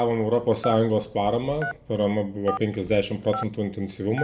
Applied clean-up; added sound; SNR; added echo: none; Telephone; 13 dB; reverberation time 0.4 s.